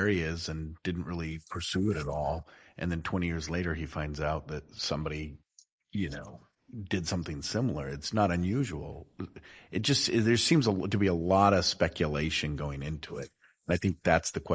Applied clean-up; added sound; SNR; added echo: neural mask model Resemble Enhance denoiser.